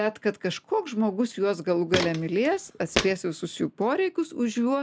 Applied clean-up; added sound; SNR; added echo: none; Walk, footsteps; 6 dB; none.